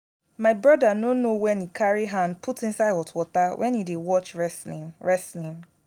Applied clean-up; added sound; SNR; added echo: none; none; none; none.